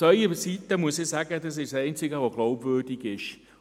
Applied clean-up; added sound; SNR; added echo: none; none; none; none.